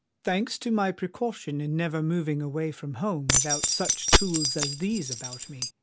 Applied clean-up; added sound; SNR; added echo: none; Keys jangling; -4 dB; none.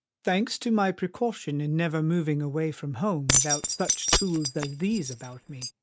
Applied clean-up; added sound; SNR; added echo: neural mask model RNNoise.